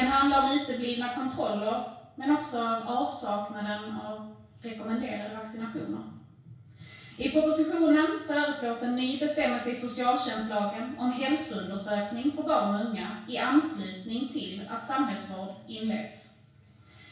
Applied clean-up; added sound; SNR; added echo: none; none; none; reverberation time 0.6 s.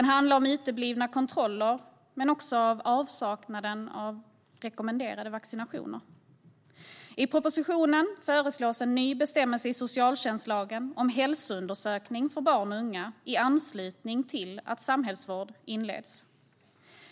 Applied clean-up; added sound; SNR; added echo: none; none; none; none.